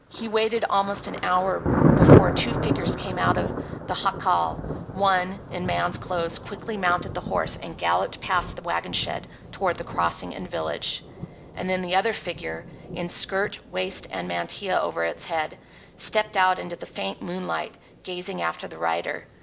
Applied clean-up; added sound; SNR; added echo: none; Thunder; 1 dB; none.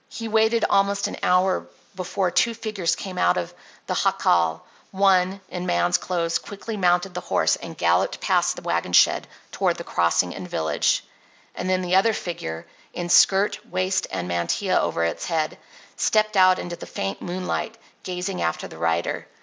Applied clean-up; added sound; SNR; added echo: none; none; none; none.